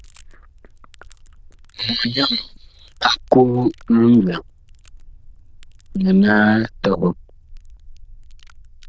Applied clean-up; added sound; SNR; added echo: neural diffusion model UNIVERSE++.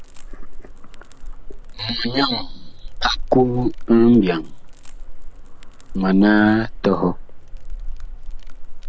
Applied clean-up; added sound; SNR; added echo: none; Crackle; 6 dB; none.